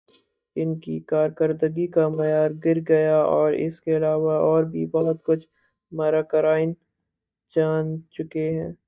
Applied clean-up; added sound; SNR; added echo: neural mask model DeepFilterNet 3.